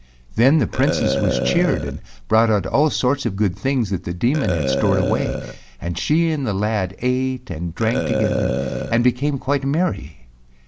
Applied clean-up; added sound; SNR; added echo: none; Burping, eructation; 6 dB; none.